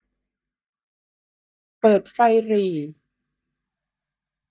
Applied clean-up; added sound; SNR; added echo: neural mask model DeepFilterNet 3.